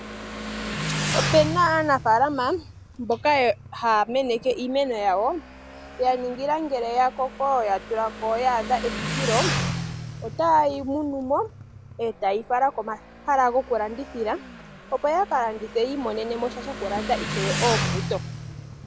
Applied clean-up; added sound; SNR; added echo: none; Motorcycle; 8 dB; none.